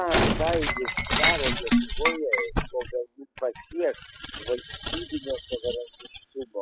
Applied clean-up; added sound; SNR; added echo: classical method spectral subtraction.